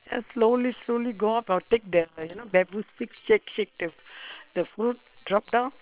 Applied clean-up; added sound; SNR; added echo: neural separator model SepFormer WHAM!.